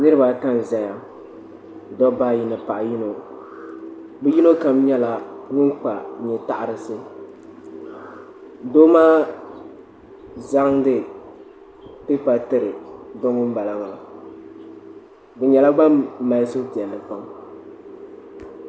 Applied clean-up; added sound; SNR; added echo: none; none; none; none.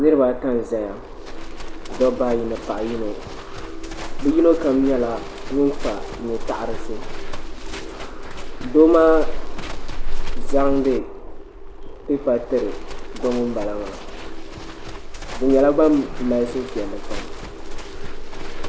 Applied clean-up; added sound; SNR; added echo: none; Livestock, farm animals, working animals; 3 dB; none.